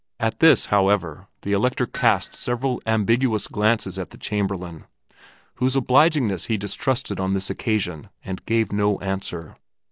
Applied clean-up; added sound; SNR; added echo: none; Hammer; 17 dB; none.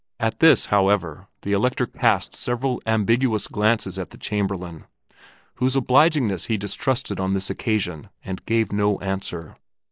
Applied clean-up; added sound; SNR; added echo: neural mask model Resemble Enhance denoiser.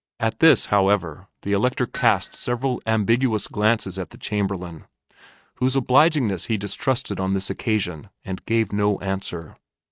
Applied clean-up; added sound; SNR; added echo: neural mask model RNNoise.